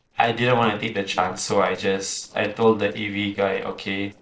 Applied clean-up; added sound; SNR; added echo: neural separator model SepFormer DNS4.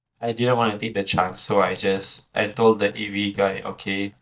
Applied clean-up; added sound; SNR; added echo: neural mask model DeepFilterNet 3.